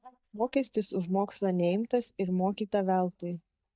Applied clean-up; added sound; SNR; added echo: neural mask model DeepFilterNet 3.